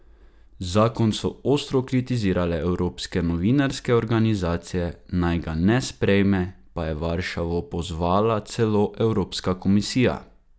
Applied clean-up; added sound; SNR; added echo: none; none; none; none.